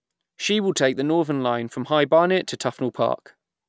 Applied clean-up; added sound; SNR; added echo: none; none; none; none.